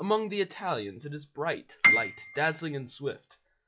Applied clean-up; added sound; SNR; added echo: classical method log-MMSE.